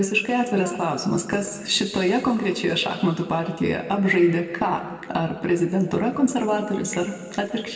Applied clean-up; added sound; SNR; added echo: neural separator model SepFormer DNS4.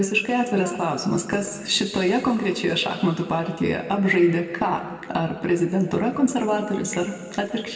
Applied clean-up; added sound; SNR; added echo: none; Brass instrument; 16 dB; reverberation time 1.8 s.